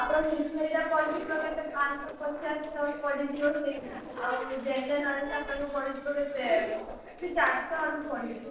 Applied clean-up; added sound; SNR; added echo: neural separator model SepFormer DNS4.